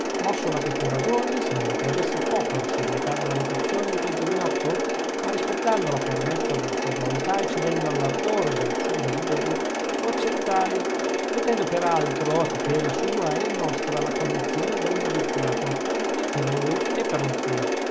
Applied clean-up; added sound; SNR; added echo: none; Mechanisms; -3 dB; none.